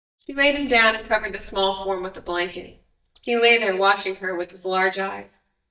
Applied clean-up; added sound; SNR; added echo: neural mask model DeepFilterNet 3.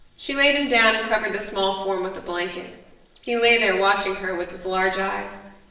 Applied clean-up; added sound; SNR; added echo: neural separator model SepFormer DNS4.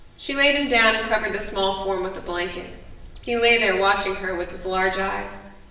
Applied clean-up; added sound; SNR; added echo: none; Bird; 20 dB; reverberation time 0.9 s.